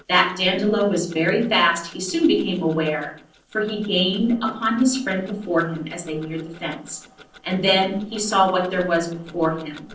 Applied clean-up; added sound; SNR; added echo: neural separator model SepFormer DNS4.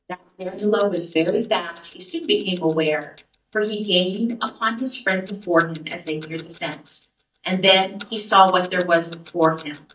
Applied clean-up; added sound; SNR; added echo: neural mask model DeepFilterNet 3.